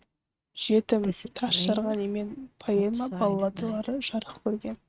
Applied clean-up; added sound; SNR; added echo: neural mask model RNNoise.